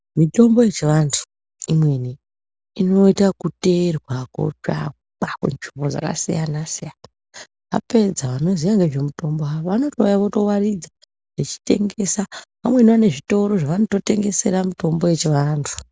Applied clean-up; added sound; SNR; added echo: none; none; none; none.